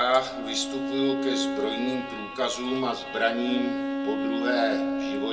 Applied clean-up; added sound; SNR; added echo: none; Bowed string instrument; 2 dB; reverberation time 0.2 s.